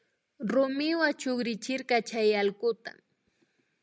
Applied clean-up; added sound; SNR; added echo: none; none; none; none.